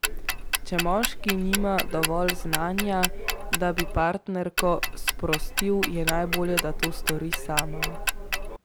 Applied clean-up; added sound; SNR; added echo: none; Tick-tock; 0 dB; none.